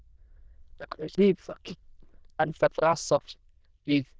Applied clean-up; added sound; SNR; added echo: neural diffusion model UNIVERSE++.